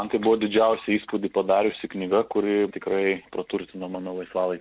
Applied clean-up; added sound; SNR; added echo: none; none; none; none.